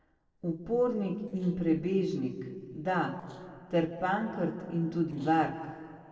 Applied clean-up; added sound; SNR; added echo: neural separator model SepFormer DNS4.